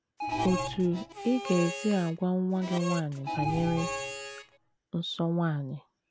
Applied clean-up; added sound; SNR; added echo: none; Harmonica + Alarm; 5 dB; none.